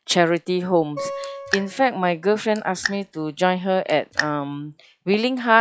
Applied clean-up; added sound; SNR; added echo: classical method log-MMSE.